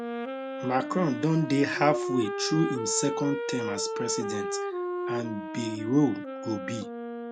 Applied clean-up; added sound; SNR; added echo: none; Wind instrument, woodwind instrument; 4 dB; none.